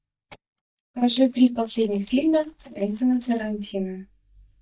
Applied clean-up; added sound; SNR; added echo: neural mask model DeepFilterNet 3.